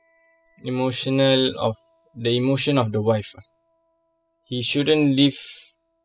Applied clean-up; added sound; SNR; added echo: classical method spectral subtraction.